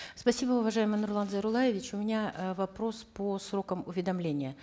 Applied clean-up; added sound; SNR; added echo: none; none; none; none.